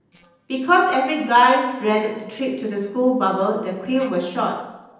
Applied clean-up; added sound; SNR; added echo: neural separator model SepFormer DNS4.